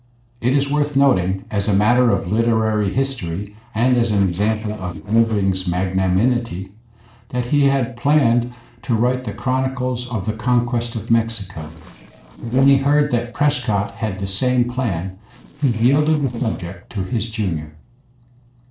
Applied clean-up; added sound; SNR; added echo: neural separator model SepFormer DNS4.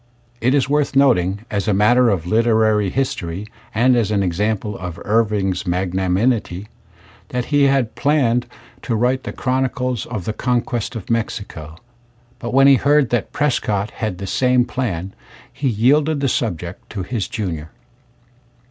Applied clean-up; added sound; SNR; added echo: none; none; none; none.